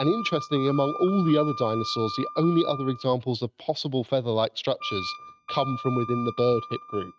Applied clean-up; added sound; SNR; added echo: neural mask model RNNoise.